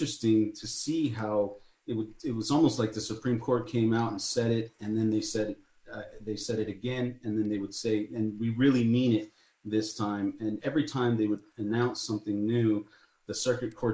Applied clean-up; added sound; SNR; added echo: neural mask model Resemble Enhance denoiser.